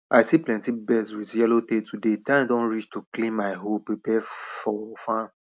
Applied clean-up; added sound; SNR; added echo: none; none; none; none.